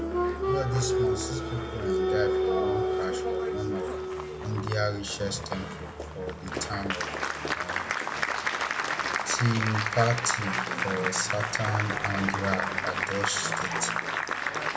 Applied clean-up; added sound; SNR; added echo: none; Applause; -3 dB; reverberation time 0.7 s.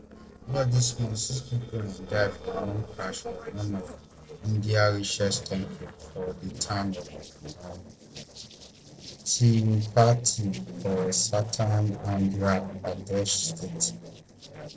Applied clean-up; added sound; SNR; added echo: neural separator model SepFormer DNS4.